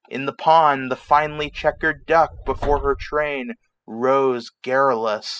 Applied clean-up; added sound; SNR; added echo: classical method spectral subtraction.